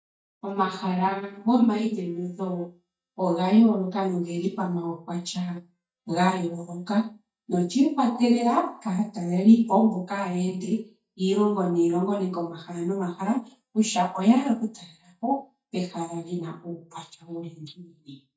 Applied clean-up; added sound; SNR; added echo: neural mask model DeepFilterNet 3.